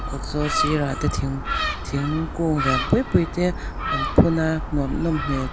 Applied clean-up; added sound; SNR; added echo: none; Gull, seagull; 4 dB; none.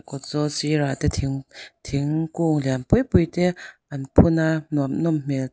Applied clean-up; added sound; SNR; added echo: none; none; none; none.